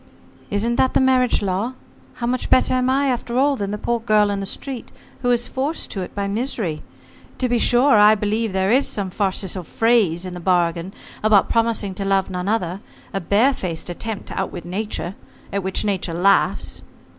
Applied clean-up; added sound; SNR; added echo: none; none; none; none.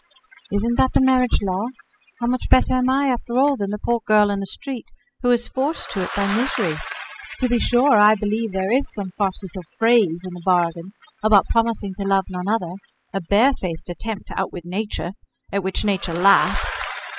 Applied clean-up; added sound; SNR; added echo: classical method spectral subtraction.